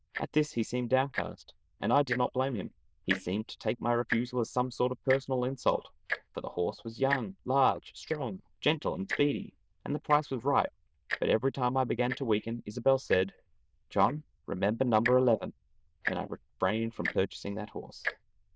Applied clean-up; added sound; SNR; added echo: neural diffusion model UNIVERSE++.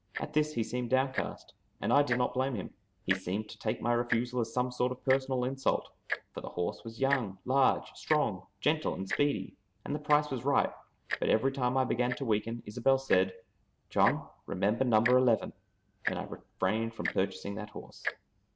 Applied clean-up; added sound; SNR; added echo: none; Tick-tock; 12 dB; none.